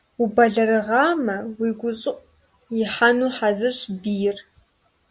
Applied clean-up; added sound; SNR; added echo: none; none; none; none.